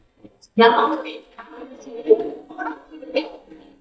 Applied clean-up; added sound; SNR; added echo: neural mask model DeepFilterNet 3.